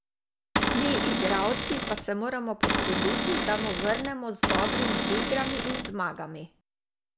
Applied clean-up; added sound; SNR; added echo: none; Cupboard open or close / Door; -3 dB; none.